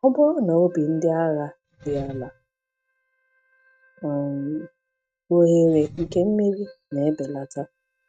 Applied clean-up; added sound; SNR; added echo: neural mask model RNNoise.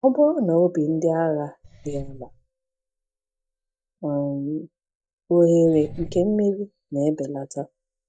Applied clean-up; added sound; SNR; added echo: neural mask model DeepFilterNet 3.